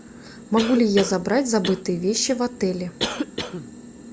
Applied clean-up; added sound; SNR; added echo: none; Cough; 9 dB; none.